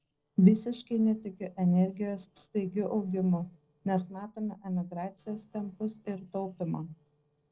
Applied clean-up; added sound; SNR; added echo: neural separator model SepFormer DNS4.